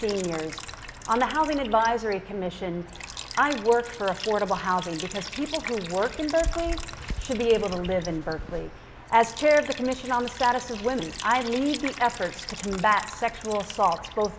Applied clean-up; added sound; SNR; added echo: none; Liquid; 14 dB; none.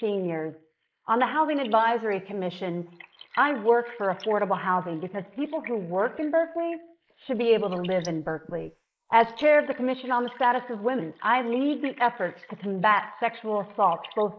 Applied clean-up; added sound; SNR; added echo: neural mask model Resemble Enhance denoiser.